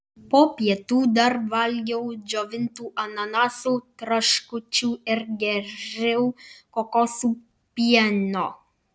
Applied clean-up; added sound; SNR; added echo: none; none; none; none.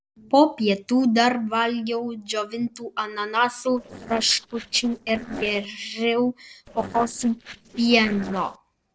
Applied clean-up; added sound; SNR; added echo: neural separator model SepFormer DNS4.